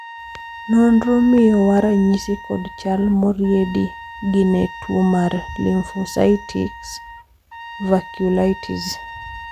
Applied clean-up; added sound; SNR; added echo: none; Trumpet; 16 dB; none.